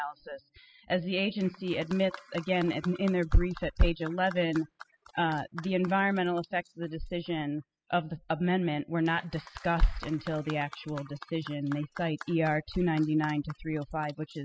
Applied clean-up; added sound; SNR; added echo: classical method spectral subtraction.